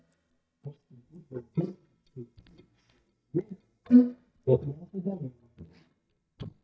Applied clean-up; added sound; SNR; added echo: neural mask model DeepFilterNet 3.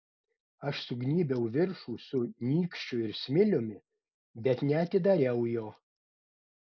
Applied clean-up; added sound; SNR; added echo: none; none; none; none.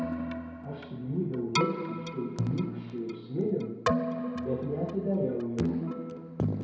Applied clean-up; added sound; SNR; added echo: none; Keyboard (musical); 0 dB; reverberation time 0.9 s.